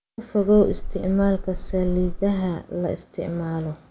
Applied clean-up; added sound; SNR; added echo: none; Meow; 6 dB; none.